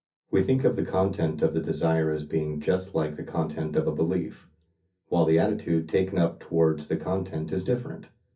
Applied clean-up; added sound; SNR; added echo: none; none; none; reverberation time 0.3 s.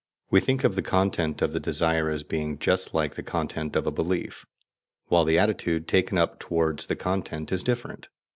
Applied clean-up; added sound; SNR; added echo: none; none; none; none.